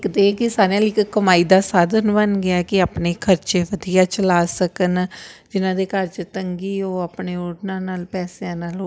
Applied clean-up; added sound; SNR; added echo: none; none; none; none.